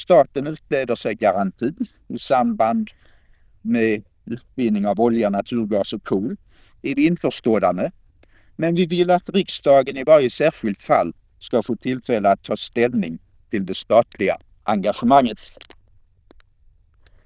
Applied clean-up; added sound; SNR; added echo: neural diffusion model UNIVERSE++.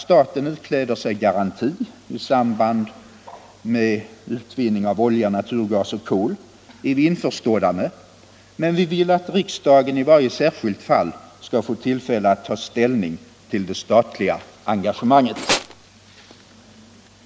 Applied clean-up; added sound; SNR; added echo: none; Tools; 3 dB; none.